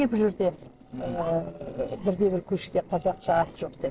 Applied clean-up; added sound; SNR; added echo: neural separator model SepFormer DNS4.